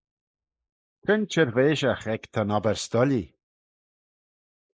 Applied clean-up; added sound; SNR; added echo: neural mask model Resemble Enhance denoiser.